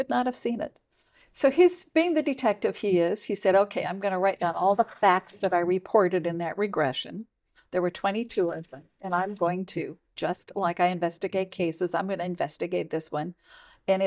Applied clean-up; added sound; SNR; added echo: neural mask model DeepFilterNet 3.